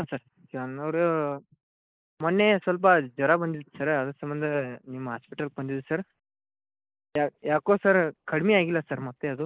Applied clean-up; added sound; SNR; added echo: neural mask model Resemble Enhance denoiser.